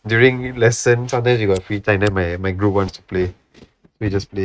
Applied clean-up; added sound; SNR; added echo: neural mask model RNNoise.